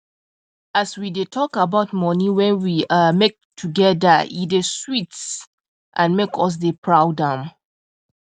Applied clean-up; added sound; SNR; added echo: none; none; none; none.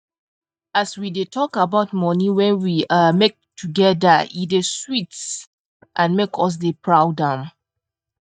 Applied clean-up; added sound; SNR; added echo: neural mask model DeepFilterNet 3.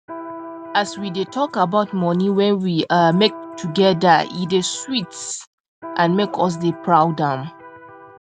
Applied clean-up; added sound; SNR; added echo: none; Electric guitar; 16 dB; none.